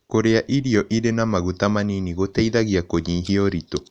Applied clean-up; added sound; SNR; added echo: none; none; none; none.